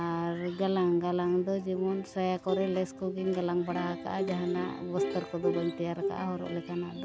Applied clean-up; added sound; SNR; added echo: none; Plucked string instrument; 7 dB; none.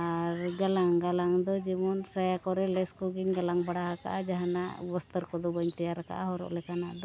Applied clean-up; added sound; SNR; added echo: none; none; none; none.